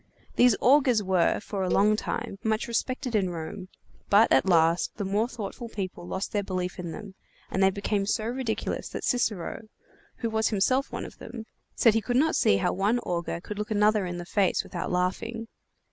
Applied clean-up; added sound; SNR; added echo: none; Cowbell; 13 dB; none.